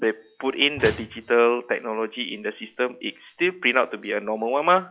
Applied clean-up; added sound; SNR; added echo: classical method log-MMSE.